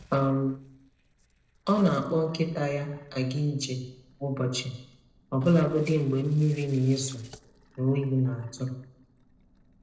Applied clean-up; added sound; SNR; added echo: neural separator model SepFormer DNS4.